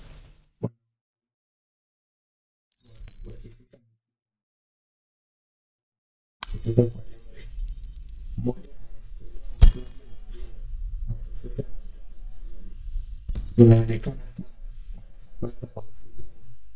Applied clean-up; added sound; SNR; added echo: neural mask model DeepFilterNet 3.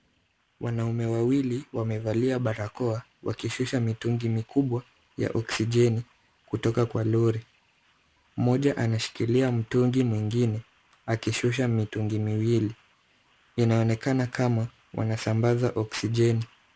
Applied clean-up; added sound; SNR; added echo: none; none; none; none.